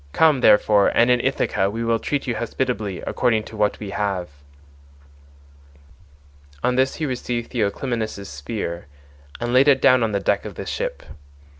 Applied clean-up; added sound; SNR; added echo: none; none; none; none.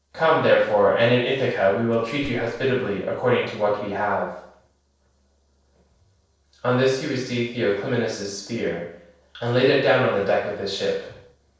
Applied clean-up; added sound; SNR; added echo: neural separator model SepFormer DNS4.